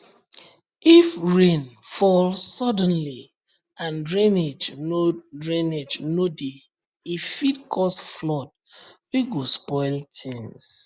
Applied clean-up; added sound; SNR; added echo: none; none; none; none.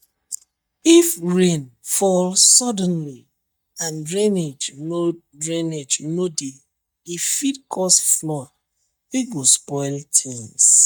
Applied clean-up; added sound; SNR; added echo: neural mask model DeepFilterNet 3.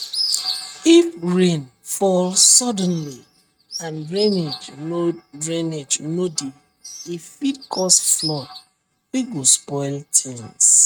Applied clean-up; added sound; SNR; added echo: neural mask model RNNoise.